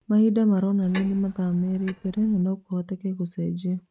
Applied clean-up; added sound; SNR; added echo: neural mask model RNNoise.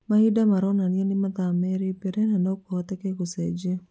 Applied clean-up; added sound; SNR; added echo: none; none; none; none.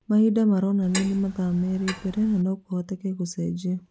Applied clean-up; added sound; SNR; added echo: none; Clock; 13 dB; none.